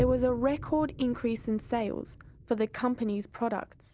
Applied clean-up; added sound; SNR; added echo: none; Boom; 12 dB; none.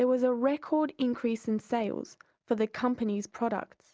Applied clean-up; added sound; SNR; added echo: none; none; none; none.